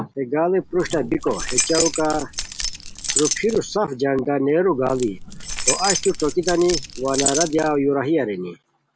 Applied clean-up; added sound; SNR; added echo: none; Keys jangling; 4 dB; none.